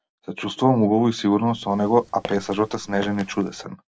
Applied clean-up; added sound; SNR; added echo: none; Walk, footsteps; 18 dB; none.